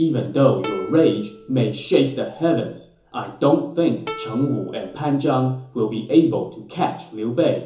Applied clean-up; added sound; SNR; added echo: none; Plucked string instrument; 18 dB; reverberation time 0.7 s.